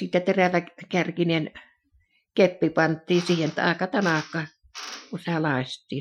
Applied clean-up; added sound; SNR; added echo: classical method Wiener filter.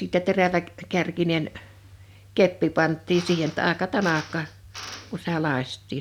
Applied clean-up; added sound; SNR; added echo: none; Drill; 18 dB; none.